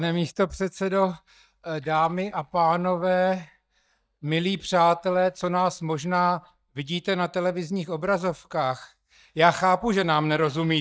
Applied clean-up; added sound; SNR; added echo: neural mask model DeepFilterNet 3.